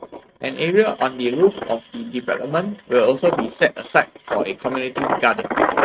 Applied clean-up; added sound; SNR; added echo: neural mask model RNNoise.